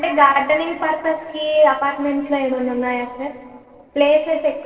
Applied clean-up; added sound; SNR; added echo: neural separator model SepFormer DNS4.